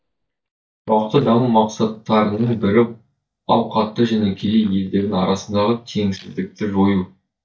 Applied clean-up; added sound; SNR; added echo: neural mask model DeepFilterNet 3.